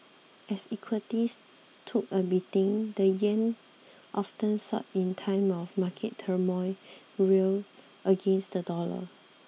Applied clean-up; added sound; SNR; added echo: none; none; none; none.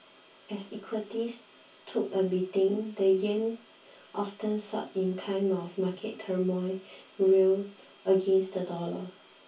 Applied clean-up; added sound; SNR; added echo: none; none; none; reverberation time 0.2 s.